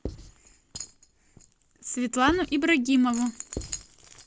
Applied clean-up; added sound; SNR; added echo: none; Writing; 11 dB; none.